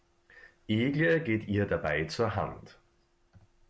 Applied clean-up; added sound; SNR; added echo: none; none; none; none.